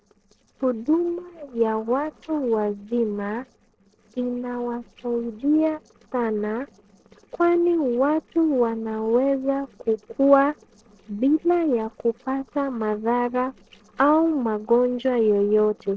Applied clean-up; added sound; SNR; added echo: neural separator model SepFormer DNS4.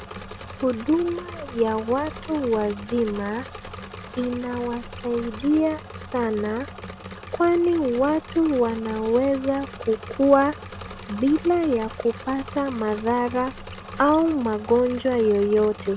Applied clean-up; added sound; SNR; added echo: none; Engine / Mechanisms; 14 dB; none.